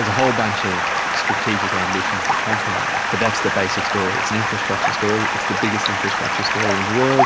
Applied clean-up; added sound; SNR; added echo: none; Stream; -3 dB; none.